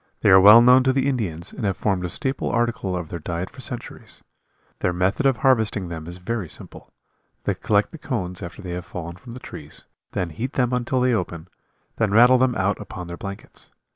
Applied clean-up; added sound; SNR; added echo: none; none; none; none.